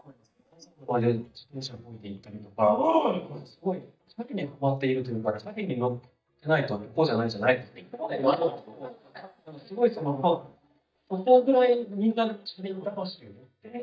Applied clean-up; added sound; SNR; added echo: neural mask model DeepFilterNet 3.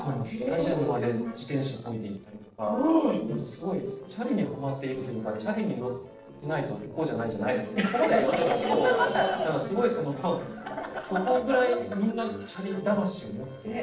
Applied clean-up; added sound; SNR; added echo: neural separator model SepFormer DNS4.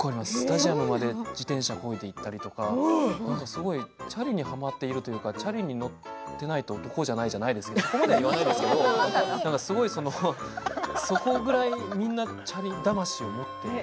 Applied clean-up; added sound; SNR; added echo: none; none; none; none.